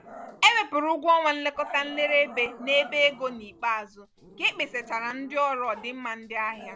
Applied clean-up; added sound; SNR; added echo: none; Growling; 19 dB; none.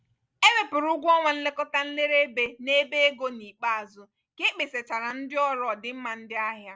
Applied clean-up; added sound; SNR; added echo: none; none; none; none.